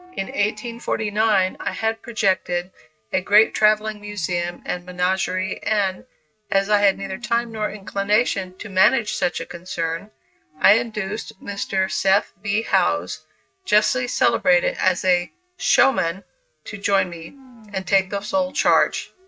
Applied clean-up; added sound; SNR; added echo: neural mask model RNNoise.